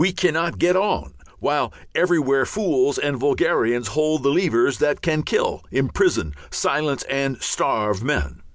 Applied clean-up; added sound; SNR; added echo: none; none; none; none.